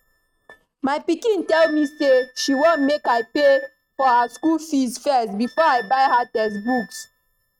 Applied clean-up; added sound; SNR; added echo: neural mask model RNNoise.